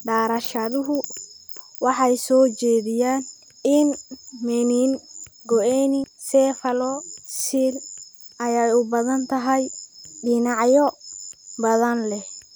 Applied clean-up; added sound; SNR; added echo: none; none; none; none.